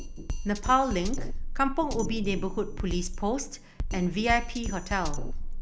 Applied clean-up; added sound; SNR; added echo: none; Drum kit; 2 dB; none.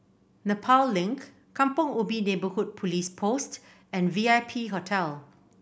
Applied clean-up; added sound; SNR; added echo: none; none; none; none.